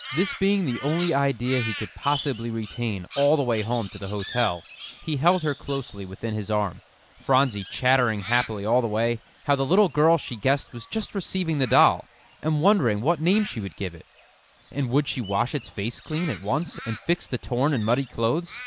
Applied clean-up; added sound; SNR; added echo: none; Crow; 17 dB; none.